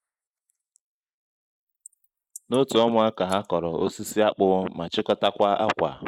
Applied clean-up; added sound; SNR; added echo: neural mask model Resemble Enhance denoiser.